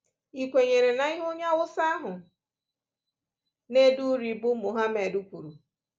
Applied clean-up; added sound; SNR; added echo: none; none; none; none.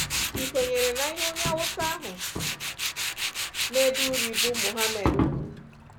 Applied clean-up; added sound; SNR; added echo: none; Tools; -2 dB; none.